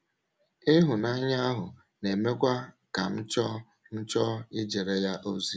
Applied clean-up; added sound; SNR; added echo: none; none; none; none.